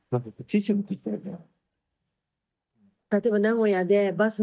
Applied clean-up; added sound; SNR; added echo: neural mask model DeepFilterNet 3.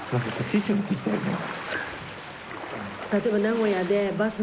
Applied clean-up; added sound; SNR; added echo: none; Ocean; 10 dB; none.